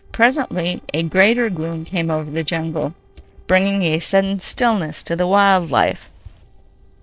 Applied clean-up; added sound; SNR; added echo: neural separator model SepFormer DNS4.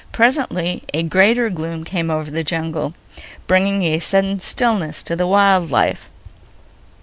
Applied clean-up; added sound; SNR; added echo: none; none; none; none.